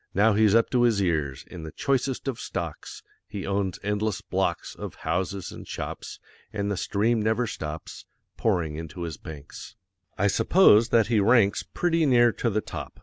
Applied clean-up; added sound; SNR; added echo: none; none; none; none.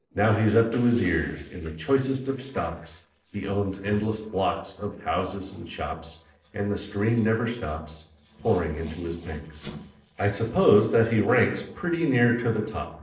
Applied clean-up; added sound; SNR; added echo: neural separator model SepFormer DNS4.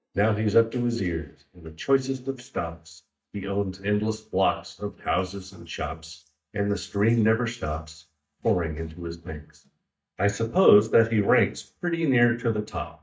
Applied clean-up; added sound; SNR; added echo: neural mask model DeepFilterNet 3.